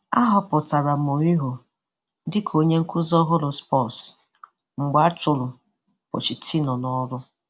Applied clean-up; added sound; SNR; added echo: none; none; none; none.